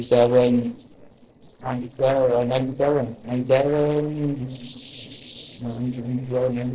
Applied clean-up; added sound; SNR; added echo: neural separator model SepFormer DNS4.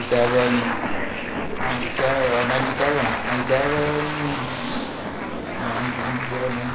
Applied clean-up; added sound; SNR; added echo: neural mask model Resemble Enhance denoiser.